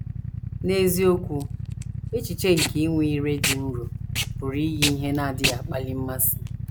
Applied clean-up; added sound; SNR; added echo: none; Packing tape, duct tape + Idling / Motorcycle; 3 dB; none.